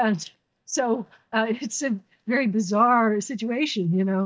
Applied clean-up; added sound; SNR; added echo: neural mask model DeepFilterNet 3.